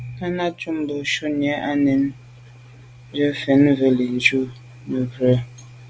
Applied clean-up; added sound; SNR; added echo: none; none; none; none.